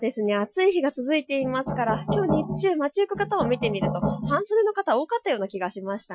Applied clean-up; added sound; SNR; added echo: classical method Wiener filter.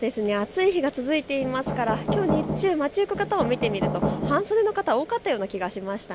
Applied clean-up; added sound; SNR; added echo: none; Knock; 2 dB; none.